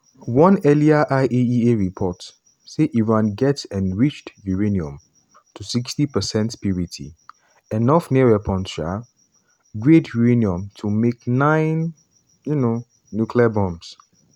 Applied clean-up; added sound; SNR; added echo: none; none; none; none.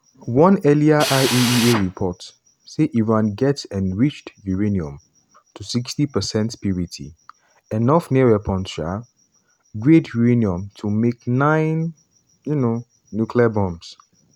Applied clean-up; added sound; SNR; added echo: none; Drill; 5 dB; none.